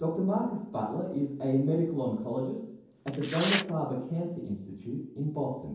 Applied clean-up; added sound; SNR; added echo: none; Tearing; 6 dB; reverberation time 0.9 s.